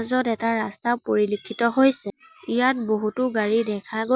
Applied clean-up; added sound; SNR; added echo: none; none; none; none.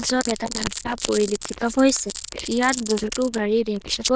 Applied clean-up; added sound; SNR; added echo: neural diffusion model UNIVERSE++.